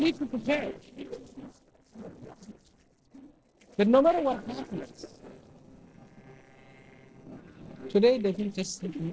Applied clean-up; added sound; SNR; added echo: neural separator model SepFormer DNS4.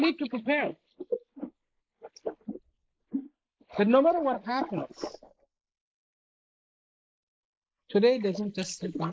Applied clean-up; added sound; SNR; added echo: neural mask model Resemble Enhance denoiser.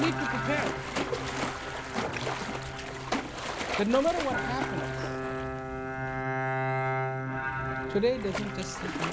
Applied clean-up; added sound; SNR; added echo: none; Bowed string instrument + Splash, splatter; -2 dB; none.